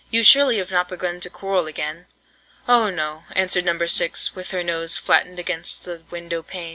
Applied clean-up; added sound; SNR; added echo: none; none; none; none.